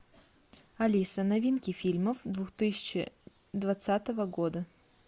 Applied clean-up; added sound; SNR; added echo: none; none; none; none.